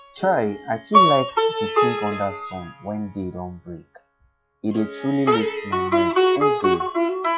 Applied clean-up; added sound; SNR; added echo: classical method log-MMSE.